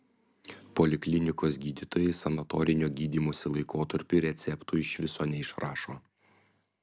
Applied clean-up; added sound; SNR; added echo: none; none; none; none.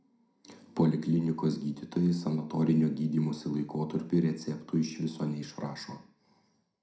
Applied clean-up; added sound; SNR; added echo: none; none; none; reverberation time 0.4 s.